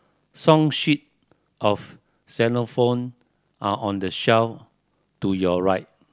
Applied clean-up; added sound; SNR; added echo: none; none; none; none.